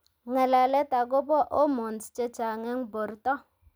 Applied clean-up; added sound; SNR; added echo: none; none; none; none.